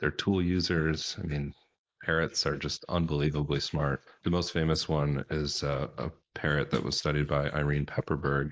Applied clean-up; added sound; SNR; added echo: neural mask model Resemble Enhance denoiser.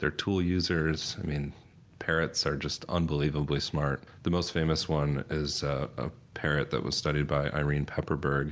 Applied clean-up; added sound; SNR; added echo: none; none; none; none.